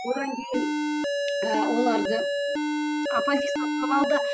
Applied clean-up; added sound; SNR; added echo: classical method Wiener filter.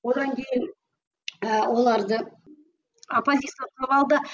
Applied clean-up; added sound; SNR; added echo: none; none; none; none.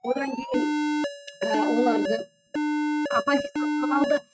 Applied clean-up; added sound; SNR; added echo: neural mask model RNNoise.